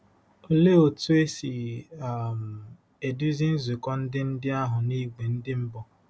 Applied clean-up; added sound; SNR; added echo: none; none; none; none.